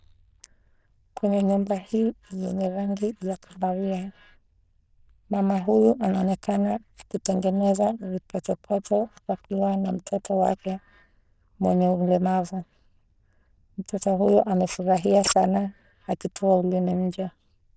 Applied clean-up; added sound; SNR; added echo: neural diffusion model UNIVERSE++.